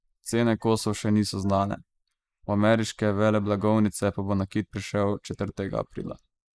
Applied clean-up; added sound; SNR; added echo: neural mask model Resemble Enhance denoiser.